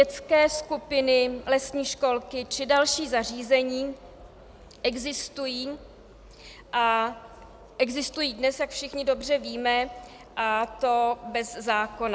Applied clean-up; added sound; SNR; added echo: none; none; none; none.